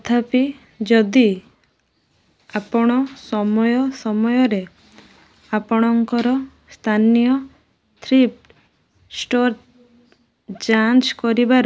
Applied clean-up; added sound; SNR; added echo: none; none; none; none.